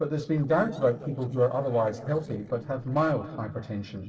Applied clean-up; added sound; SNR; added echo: neural separator model SepFormer DNS4.